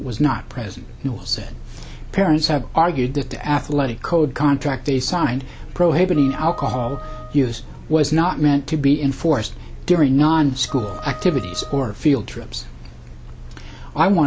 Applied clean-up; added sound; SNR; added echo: none; Wind instrument, woodwind instrument; 18 dB; none.